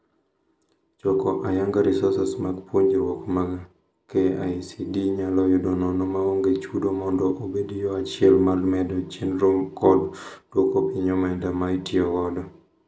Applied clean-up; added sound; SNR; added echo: none; none; none; none.